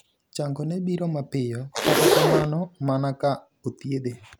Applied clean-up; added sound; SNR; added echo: none; Zipper (clothing); -3 dB; none.